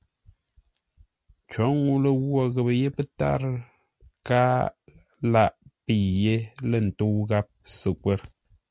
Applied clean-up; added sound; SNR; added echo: none; none; none; none.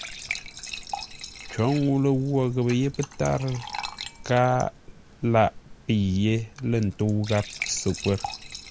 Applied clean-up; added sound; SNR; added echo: none; Fill (with liquid) / Trickle, dribble / Glass; 13 dB; none.